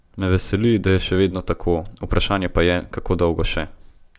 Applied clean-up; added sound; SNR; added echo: none; none; none; none.